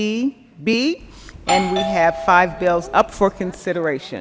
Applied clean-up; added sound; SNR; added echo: none; Doorbell; 7 dB; none.